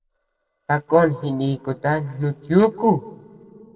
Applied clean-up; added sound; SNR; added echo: neural separator model SepFormer DNS4.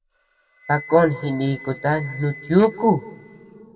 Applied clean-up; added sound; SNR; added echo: none; Wind instrument, woodwind instrument; 19 dB; reverberation time 1.9 s.